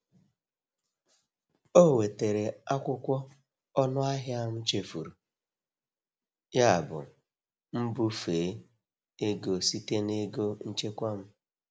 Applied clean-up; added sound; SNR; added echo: none; none; none; none.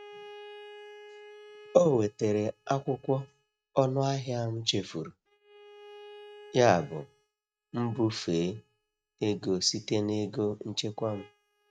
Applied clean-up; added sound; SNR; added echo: neural mask model RNNoise.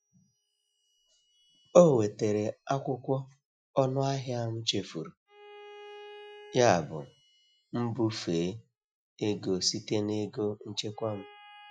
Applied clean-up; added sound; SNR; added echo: classical method Wiener filter.